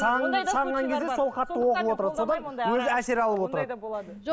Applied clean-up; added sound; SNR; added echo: none; Piano; 14 dB; none.